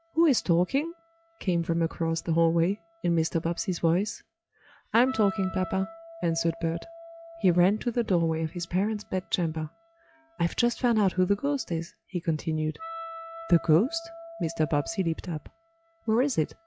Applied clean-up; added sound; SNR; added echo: classical method log-MMSE.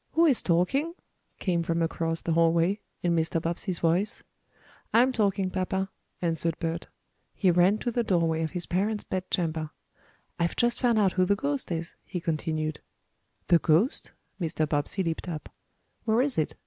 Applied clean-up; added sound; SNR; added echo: none; none; none; none.